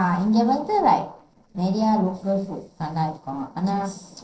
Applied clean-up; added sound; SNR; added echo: neural separator model SepFormer DNS4.